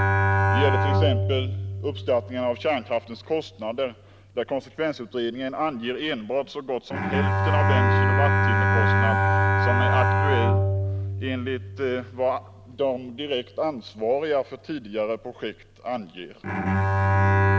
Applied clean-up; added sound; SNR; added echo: none; Bowed string instrument; -4 dB; none.